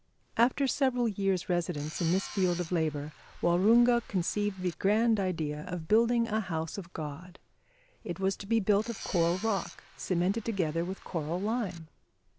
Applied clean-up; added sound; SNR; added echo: none; Tools; 17 dB; none.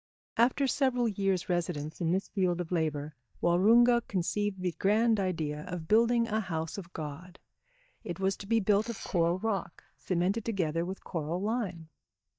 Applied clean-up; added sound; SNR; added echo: neural mask model DeepFilterNet 3.